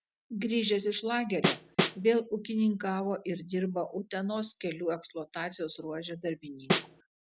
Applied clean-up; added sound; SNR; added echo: none; Snare drum; -3 dB; none.